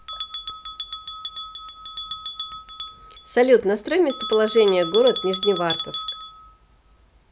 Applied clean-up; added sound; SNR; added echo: none; Bell; 8 dB; none.